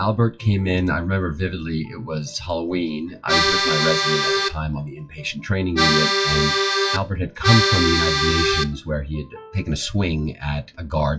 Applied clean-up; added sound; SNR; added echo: classical method WPE with log-MMSE.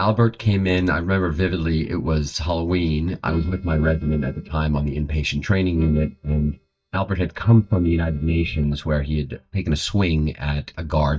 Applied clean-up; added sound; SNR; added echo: neural mask model DeepFilterNet 3.